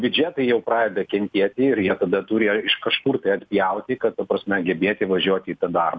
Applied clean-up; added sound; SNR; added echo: none; none; none; none.